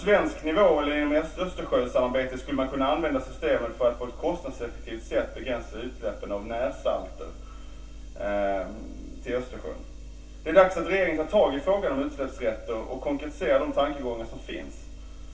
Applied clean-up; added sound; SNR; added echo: none; none; none; reverberation time 0.2 s.